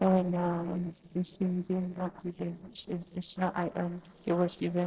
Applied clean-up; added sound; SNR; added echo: neural separator model SepFormer DNS4.